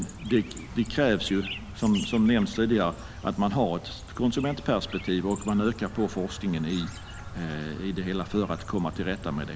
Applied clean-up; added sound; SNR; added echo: none; Chirp, tweet; 12 dB; none.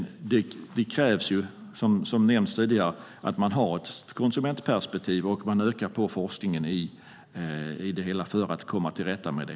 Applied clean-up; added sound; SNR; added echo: none; none; none; none.